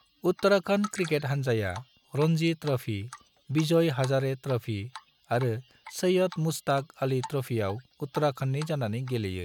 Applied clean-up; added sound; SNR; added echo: none; Drip; 19 dB; none.